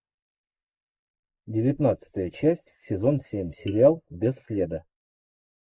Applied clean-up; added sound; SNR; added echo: neural mask model Resemble Enhance denoiser.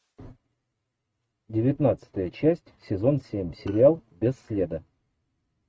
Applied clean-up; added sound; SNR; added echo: neural mask model RNNoise.